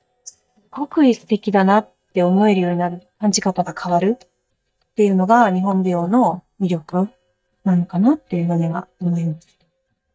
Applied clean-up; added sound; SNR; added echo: neural mask model DeepFilterNet 3.